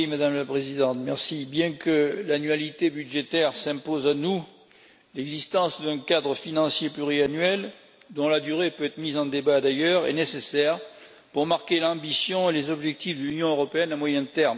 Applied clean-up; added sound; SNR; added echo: none; none; none; none.